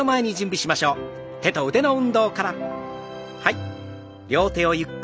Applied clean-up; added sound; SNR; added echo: none; none; none; none.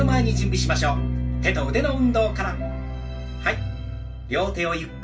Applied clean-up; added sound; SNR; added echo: none; Bass guitar; 0 dB; reverberation time 0.2 s.